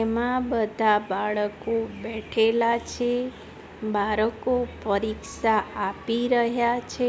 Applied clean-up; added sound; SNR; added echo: none; none; none; none.